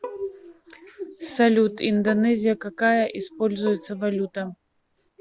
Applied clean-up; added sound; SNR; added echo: none; Bowed string instrument; 19 dB; none.